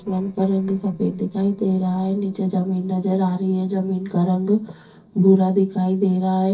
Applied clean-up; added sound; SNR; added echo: neural separator model SepFormer DNS4.